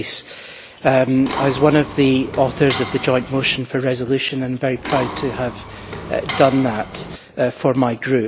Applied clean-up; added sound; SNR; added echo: none; Mechanisms; 10 dB; none.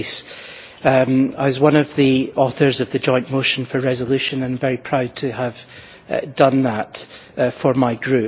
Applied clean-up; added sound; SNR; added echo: none; none; none; none.